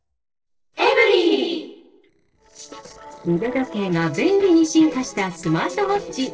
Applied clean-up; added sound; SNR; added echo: neural separator model SepFormer DNS4.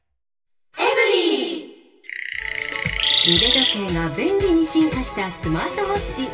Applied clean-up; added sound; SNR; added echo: none; Chirp, tweet; -2 dB; reverberation time 0.2 s.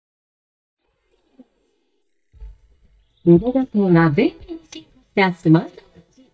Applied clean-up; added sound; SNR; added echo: neural mask model DeepFilterNet 3.